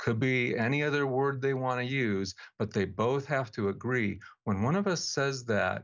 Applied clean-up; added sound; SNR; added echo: none; none; none; none.